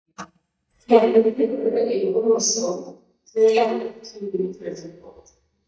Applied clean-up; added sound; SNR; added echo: neural mask model DeepFilterNet 3.